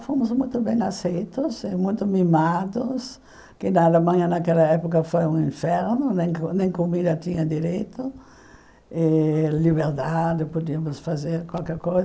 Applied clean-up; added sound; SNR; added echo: none; none; none; none.